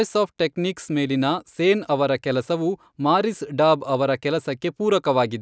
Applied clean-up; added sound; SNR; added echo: none; none; none; none.